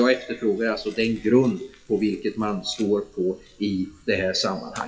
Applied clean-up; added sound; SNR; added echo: classical method WPE with log-MMSE.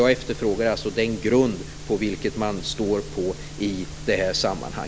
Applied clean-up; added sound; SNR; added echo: none; none; none; none.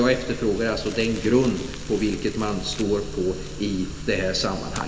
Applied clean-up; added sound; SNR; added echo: none; Crumpling, crinkling; 19 dB; reverberation time 2.8 s.